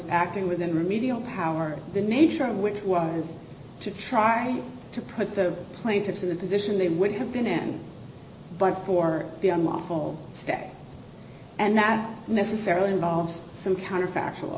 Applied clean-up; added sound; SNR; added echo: none; none; none; none.